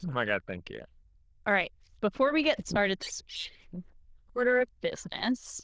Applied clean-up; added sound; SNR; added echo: neural diffusion model UNIVERSE++.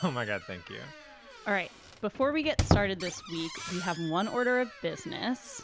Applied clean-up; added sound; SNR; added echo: none; Squeak; 4 dB; none.